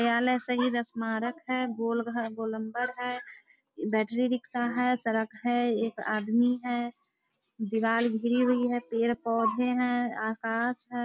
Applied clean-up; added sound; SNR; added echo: none; none; none; none.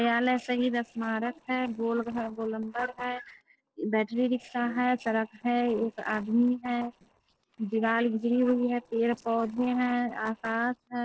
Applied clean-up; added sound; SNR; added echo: neural separator model SepFormer DNS4.